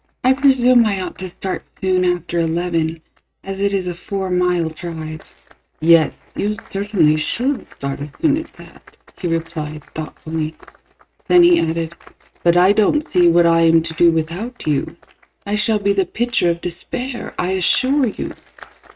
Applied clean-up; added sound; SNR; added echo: neural mask model RNNoise.